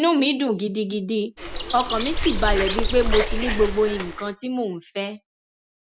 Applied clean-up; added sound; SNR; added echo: none; Bird; 1 dB; none.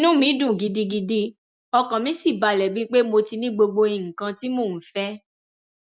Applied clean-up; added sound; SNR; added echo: none; none; none; none.